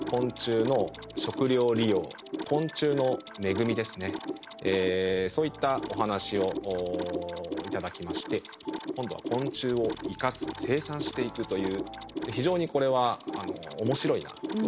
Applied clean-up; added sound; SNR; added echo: none; Mechanisms; 8 dB; none.